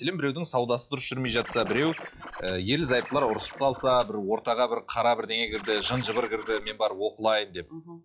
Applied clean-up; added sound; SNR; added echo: classical method log-MMSE.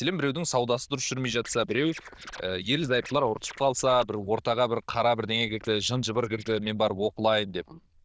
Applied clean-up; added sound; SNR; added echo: neural diffusion model UNIVERSE++.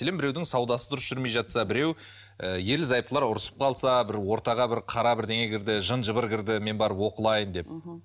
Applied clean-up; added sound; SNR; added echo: none; none; none; none.